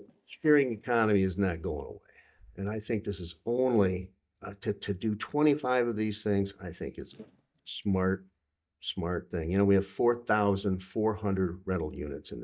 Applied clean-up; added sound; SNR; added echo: neural mask model DeepFilterNet 3.